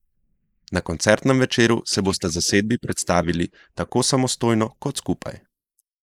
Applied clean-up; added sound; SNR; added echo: neural mask model Resemble Enhance denoiser.